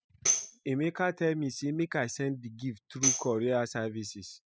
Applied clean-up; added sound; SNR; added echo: classical method spectral subtraction.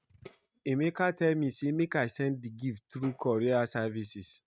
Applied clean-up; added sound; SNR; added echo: neural mask model RNNoise.